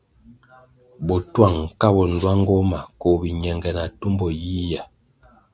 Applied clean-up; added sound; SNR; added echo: none; none; none; none.